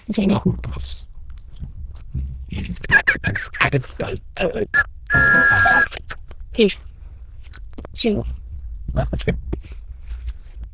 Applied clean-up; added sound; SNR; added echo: neural diffusion model UNIVERSE++.